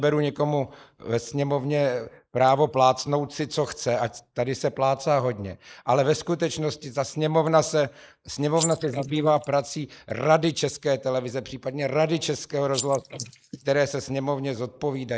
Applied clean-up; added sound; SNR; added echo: neural mask model Resemble Enhance denoiser.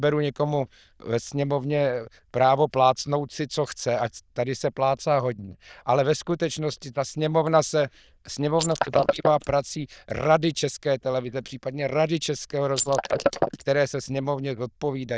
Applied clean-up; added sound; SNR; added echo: neural diffusion model UNIVERSE++.